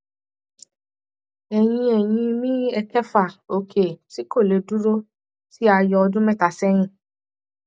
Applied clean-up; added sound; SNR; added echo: none; none; none; none.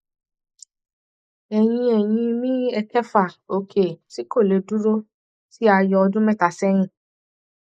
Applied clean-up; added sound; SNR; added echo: neural mask model Resemble Enhance denoiser.